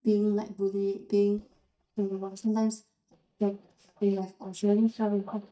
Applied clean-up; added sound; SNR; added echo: neural mask model DeepFilterNet 3.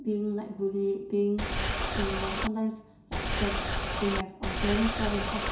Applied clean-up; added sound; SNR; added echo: none; Boat, Water vehicle; -1 dB; reverberation time 0.6 s.